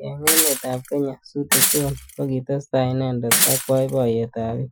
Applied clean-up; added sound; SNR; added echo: classical method Wiener filter.